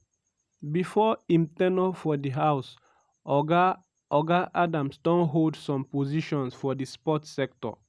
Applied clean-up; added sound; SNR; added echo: none; none; none; none.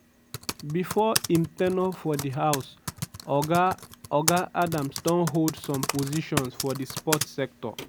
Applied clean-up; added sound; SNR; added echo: none; Typing; 7 dB; none.